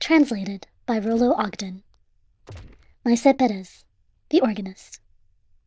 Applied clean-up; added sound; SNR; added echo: neural diffusion model UNIVERSE++.